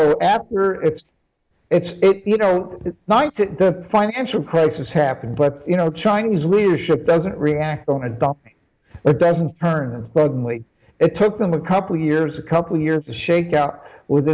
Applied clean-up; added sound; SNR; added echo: none; none; none; none.